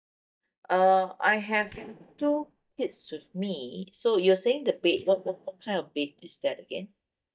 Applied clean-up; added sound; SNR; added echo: neural mask model DeepFilterNet 3.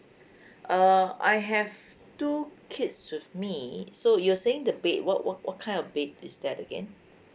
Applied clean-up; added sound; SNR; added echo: none; none; none; none.